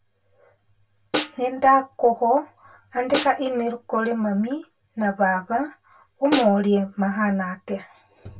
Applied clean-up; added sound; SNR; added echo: none; Snare drum; 10 dB; reverberation time 0.1 s.